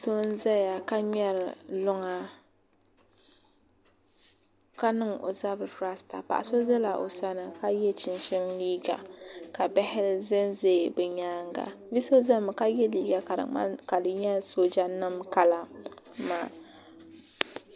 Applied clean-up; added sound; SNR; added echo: none; none; none; none.